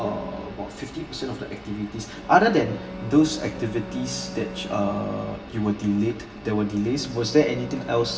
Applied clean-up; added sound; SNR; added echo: none; Bowed string instrument; 15 dB; reverberation time 0.9 s.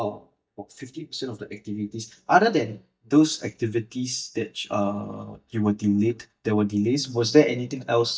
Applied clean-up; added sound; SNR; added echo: neural mask model DeepFilterNet 3.